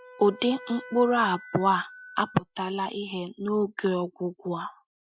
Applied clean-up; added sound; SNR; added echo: classical method Wiener filter.